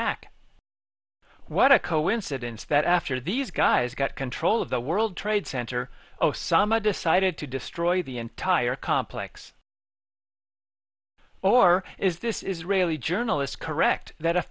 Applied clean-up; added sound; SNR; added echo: none; none; none; none.